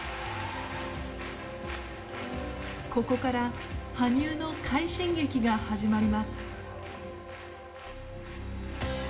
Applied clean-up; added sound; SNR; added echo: none; none; none; reverberation time 0.7 s.